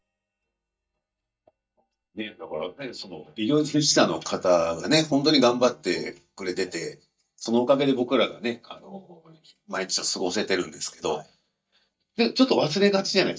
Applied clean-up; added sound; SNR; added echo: neural mask model DeepFilterNet 3.